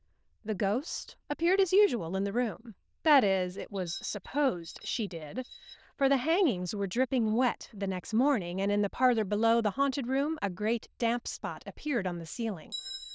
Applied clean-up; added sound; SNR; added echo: neural diffusion model UNIVERSE++.